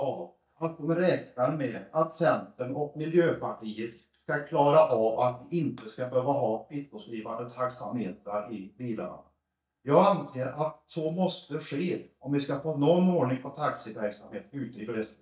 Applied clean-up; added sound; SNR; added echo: neural mask model DeepFilterNet 3.